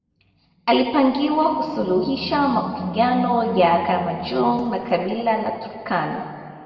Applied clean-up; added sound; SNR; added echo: none; Animal; 14 dB; reverberation time 2.0 s.